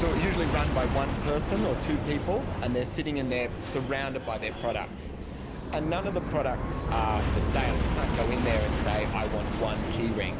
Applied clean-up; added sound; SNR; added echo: none; Aircraft; -1 dB; none.